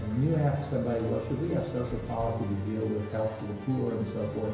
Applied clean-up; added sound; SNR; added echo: none; Musical instrument; 10 dB; reverberation time 1.0 s.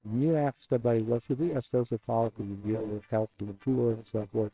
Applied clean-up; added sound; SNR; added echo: neural separator model SepFormer WHAMR!.